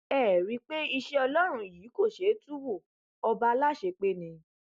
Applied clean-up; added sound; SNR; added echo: none; none; none; none.